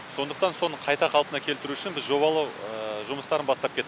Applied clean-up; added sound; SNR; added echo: none; none; none; none.